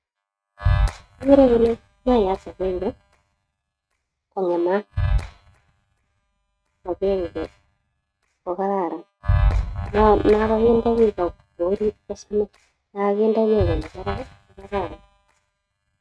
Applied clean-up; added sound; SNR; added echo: neural mask model RNNoise.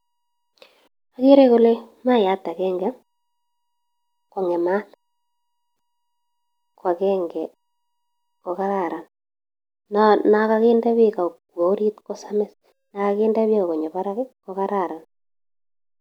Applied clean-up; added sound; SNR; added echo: none; none; none; none.